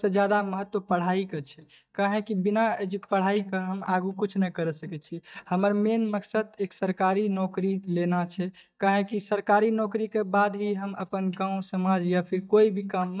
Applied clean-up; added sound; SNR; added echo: neural mask model DeepFilterNet 3.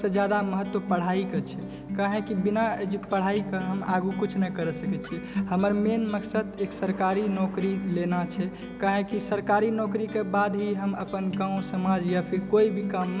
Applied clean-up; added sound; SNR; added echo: none; Acoustic guitar; 8 dB; none.